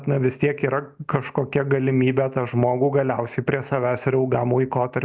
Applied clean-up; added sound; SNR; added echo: none; none; none; none.